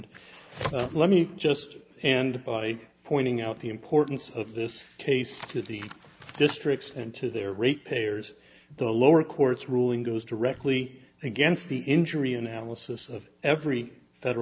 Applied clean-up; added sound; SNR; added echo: none; none; none; none.